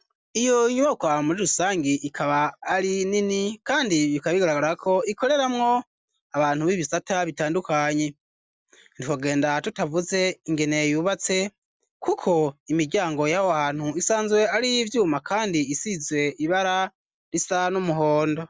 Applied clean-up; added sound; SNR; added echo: none; none; none; none.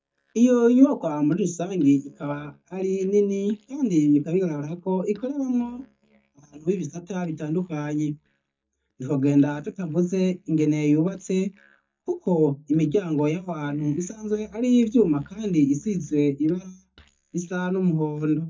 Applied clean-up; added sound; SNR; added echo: neural mask model DeepFilterNet 3.